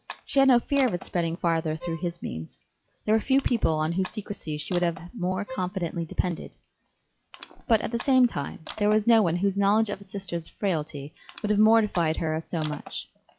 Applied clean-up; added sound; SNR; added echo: classical method log-MMSE.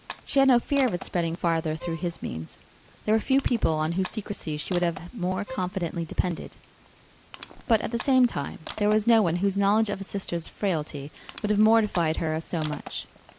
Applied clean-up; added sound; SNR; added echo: none; Bowed string instrument + Crushing; 18 dB; none.